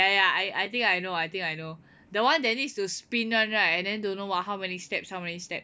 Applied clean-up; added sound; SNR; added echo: none; none; none; none.